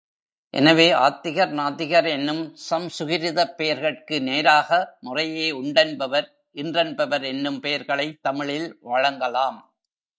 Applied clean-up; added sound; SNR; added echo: neural mask model Resemble Enhance denoiser.